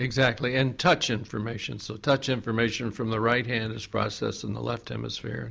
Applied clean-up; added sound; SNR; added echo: none; none; none; none.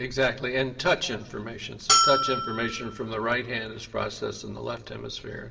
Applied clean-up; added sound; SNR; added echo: none; Bell; -4 dB; reverberation time 2.8 s.